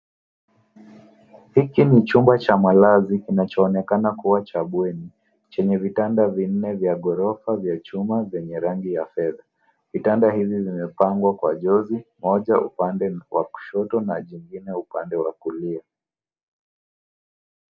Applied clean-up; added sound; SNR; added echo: none; none; none; none.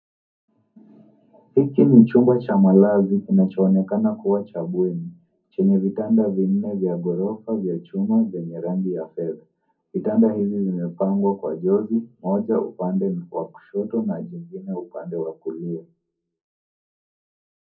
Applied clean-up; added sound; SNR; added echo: none; none; none; reverberation time 0.4 s.